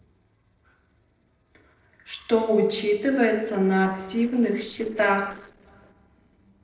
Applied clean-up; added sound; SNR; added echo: neural separator model SepFormer DNS4.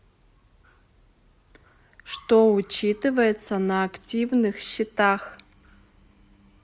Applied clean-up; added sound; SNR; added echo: none; none; none; none.